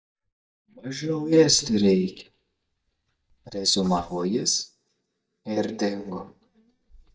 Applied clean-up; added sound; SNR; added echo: neural mask model DeepFilterNet 3.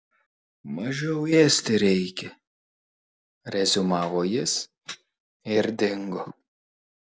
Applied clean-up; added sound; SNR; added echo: none; none; none; none.